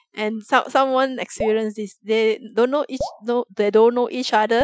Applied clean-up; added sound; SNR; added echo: classical method Wiener filter.